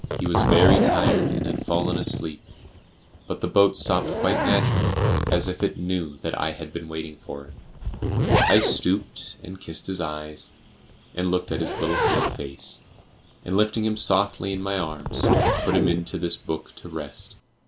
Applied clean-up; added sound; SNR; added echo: none; Zipper (clothing); 0 dB; none.